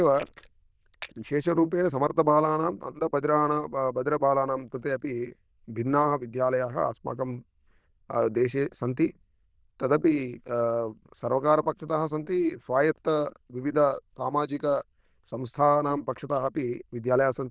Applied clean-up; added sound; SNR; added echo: neural diffusion model UNIVERSE++.